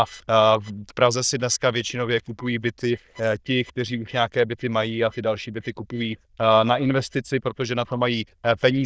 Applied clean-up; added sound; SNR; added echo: neural diffusion model UNIVERSE++.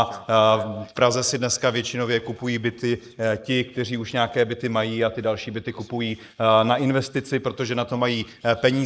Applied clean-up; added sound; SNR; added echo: neural mask model Resemble Enhance denoiser.